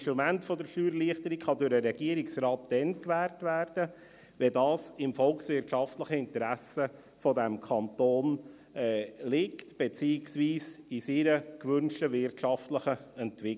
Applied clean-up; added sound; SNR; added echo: none; none; none; none.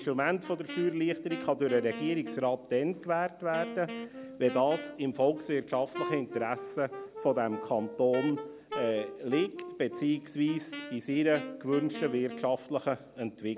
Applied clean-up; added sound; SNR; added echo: none; Wind instrument, woodwind instrument; 12 dB; none.